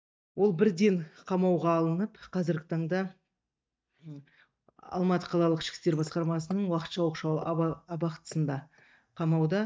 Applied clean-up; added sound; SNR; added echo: neural mask model DeepFilterNet 3.